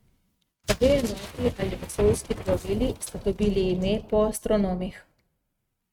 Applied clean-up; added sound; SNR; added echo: neural mask model RNNoise.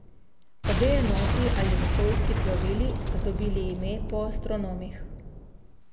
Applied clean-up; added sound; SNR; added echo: none; Boom; -5 dB; none.